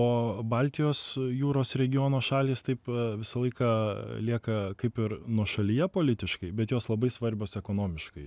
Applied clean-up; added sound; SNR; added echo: none; none; none; none.